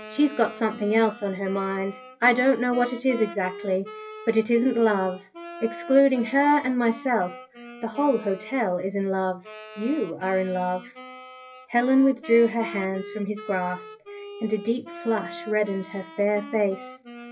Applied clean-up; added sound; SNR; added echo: classical method WPE with log-MMSE.